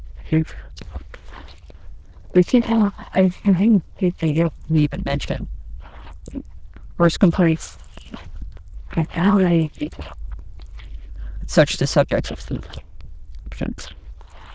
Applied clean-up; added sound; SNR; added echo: neural diffusion model UNIVERSE++.